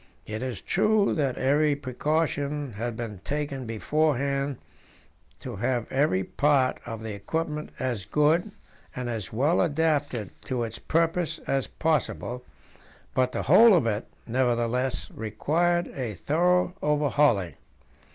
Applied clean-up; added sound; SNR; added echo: none; none; none; none.